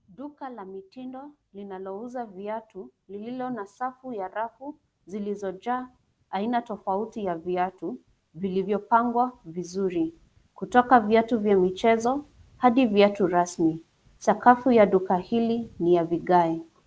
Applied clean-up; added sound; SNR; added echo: none; none; none; none.